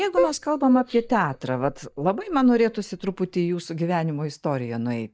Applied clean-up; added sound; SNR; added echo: neural mask model DeepFilterNet 3.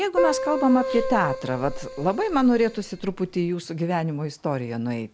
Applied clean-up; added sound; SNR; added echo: none; Keyboard (musical); 4 dB; none.